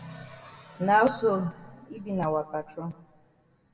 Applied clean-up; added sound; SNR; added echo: none; none; none; reverberation time 1.1 s.